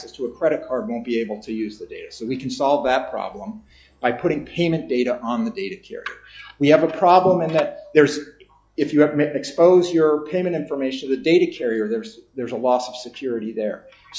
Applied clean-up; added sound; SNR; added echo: classical method log-MMSE.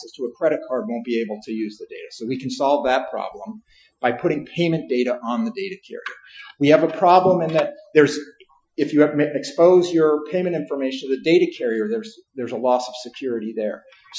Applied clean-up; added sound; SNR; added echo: classical method Wiener filter.